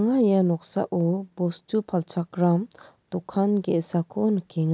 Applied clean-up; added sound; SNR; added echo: none; none; none; none.